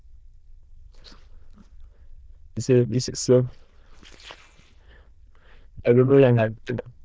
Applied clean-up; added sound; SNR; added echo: neural diffusion model UNIVERSE++.